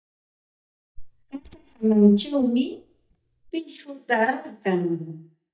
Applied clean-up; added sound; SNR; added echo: neural mask model DeepFilterNet 3.